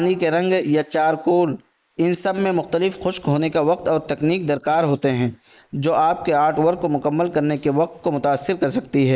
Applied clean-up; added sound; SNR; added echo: neural mask model Resemble Enhance denoiser.